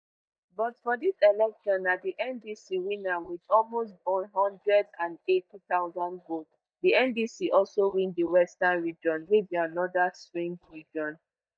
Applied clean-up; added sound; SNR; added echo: neural mask model DeepFilterNet 3.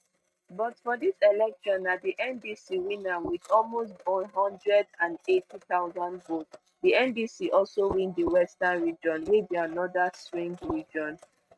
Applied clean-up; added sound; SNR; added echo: neural mask model RNNoise.